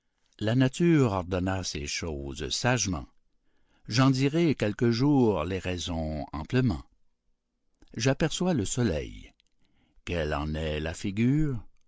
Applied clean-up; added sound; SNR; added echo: none; none; none; none.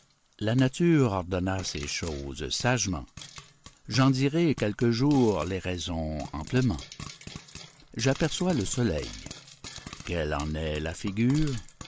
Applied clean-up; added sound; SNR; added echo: none; Frying (food); 18 dB; none.